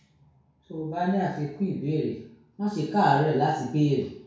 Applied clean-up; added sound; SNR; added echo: none; none; none; reverberation time 0.6 s.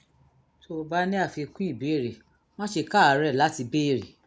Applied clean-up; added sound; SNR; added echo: none; none; none; none.